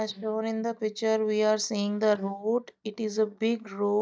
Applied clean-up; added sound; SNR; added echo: neural mask model DeepFilterNet 3.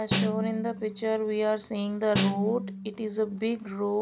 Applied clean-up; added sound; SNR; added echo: none; Snare drum; 3 dB; none.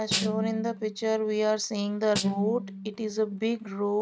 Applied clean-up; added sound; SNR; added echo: neural mask model RNNoise.